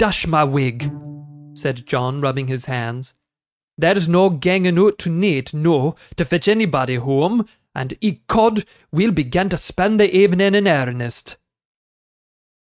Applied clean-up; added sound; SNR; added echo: neural mask model RNNoise.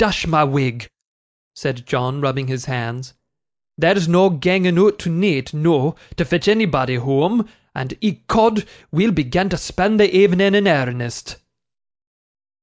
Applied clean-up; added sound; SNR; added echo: neural mask model Resemble Enhance denoiser.